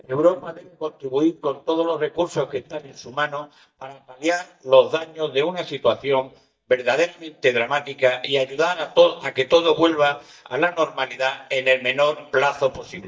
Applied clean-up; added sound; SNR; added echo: neural mask model DeepFilterNet 3.